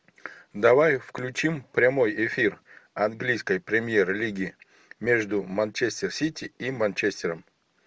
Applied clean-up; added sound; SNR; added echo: none; none; none; none.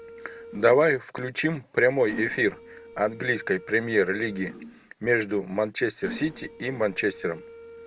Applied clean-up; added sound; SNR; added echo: none; Mechanisms; 18 dB; none.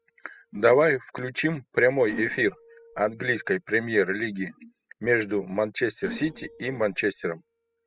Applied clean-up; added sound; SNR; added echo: classical method spectral subtraction.